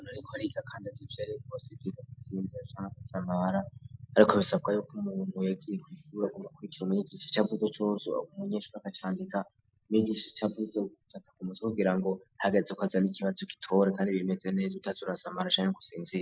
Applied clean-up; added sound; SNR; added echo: classical method Wiener filter.